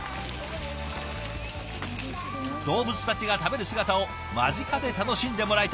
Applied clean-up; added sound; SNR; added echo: none; none; none; none.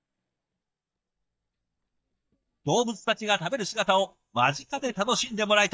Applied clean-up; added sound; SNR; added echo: neural mask model DeepFilterNet 3.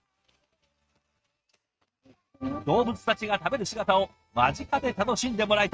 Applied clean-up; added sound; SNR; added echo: neural mask model RNNoise.